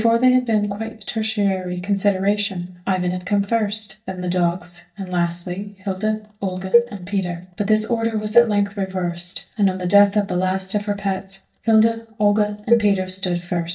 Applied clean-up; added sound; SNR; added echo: neural mask model DeepFilterNet 3.